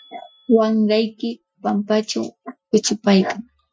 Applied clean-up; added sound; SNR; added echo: classical method Wiener filter.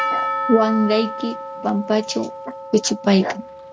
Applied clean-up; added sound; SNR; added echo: none; Percussion; 7 dB; none.